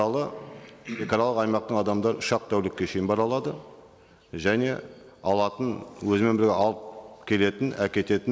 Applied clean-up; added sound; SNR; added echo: none; none; none; none.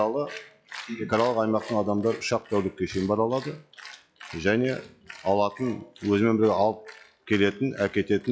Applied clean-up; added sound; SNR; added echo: classical method log-MMSE.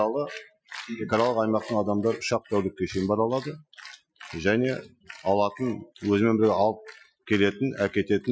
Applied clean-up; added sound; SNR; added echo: classical method Wiener filter.